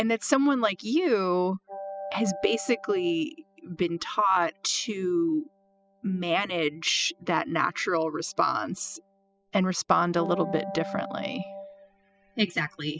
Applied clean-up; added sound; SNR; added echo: classical method spectral subtraction.